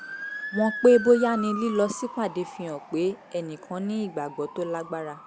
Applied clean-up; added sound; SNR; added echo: none; Motor vehicle (road) / Siren; 13 dB; none.